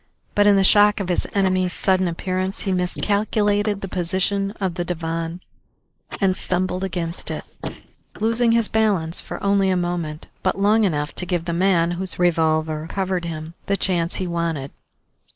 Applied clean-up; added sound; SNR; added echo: neural mask model Resemble Enhance denoiser.